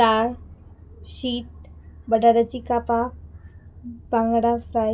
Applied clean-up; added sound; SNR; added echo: none; none; none; none.